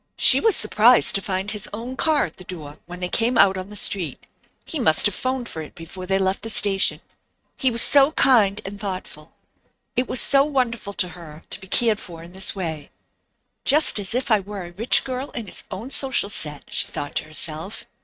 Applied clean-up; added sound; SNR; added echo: neural mask model RNNoise.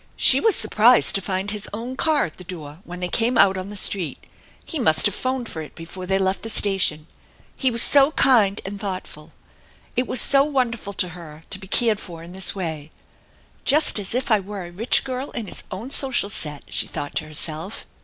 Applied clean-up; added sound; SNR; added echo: none; none; none; none.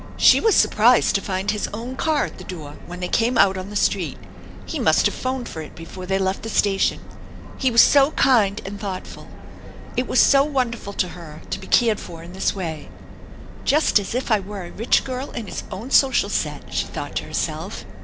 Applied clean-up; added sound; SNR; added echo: none; Subway, metro, underground; 11 dB; none.